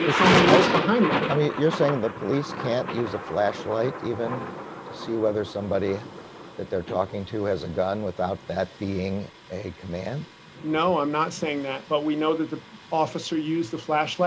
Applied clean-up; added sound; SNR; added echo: none; Thunder; 4 dB; none.